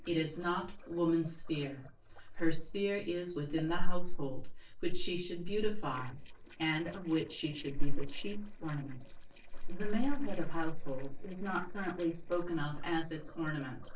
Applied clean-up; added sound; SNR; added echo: neural separator model SepFormer DNS4.